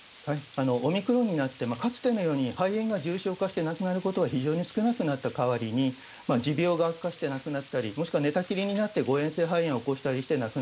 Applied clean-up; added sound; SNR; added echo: neural mask model Resemble Enhance denoiser.